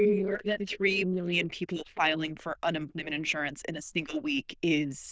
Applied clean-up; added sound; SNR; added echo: neural diffusion model UNIVERSE++.